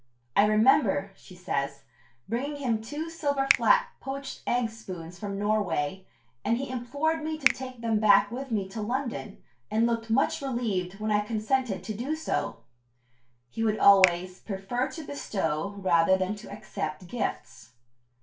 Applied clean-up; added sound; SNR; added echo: none; Finger snapping; 9 dB; reverberation time 0.2 s.